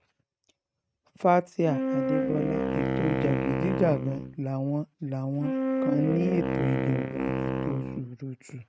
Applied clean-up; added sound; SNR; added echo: neural mask model RNNoise.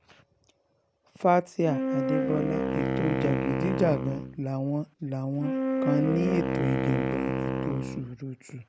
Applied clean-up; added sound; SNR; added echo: none; Wind instrument, woodwind instrument; 0 dB; none.